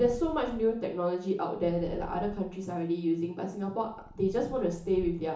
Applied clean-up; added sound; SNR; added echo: none; Purr; 16 dB; reverberation time 0.8 s.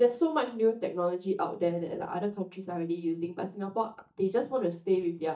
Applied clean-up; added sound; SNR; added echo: neural mask model DeepFilterNet 3.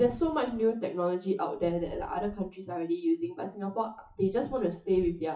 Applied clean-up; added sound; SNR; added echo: classical method WPE with log-MMSE.